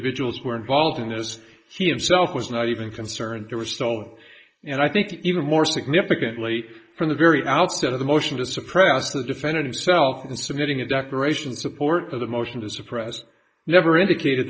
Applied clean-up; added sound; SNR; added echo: neural mask model Resemble Enhance denoiser.